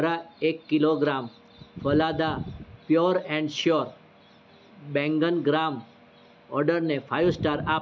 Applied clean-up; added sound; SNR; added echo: none; none; none; none.